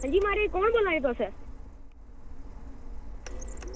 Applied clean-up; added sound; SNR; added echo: none; Printer; 8 dB; none.